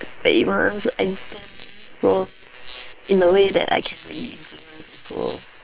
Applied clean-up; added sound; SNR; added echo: neural separator model SepFormer WHAM!.